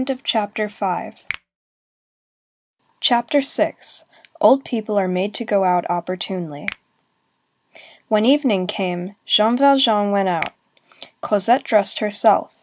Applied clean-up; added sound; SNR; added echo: none; Finger snapping; 19 dB; none.